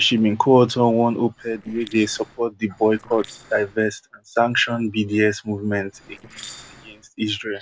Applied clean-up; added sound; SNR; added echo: neural separator model SepFormer DNS4.